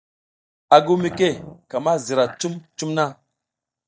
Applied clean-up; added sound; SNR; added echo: neural mask model DeepFilterNet 3.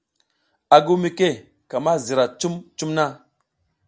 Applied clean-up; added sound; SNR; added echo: none; none; none; none.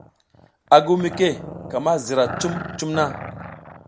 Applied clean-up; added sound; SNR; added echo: none; Growling; 13 dB; none.